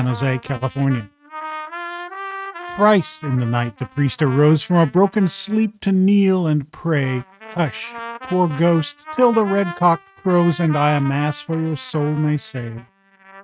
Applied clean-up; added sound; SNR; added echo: neural mask model RNNoise.